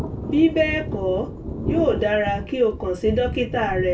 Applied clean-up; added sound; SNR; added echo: none; Thunder; 7 dB; reverberation time 0.2 s.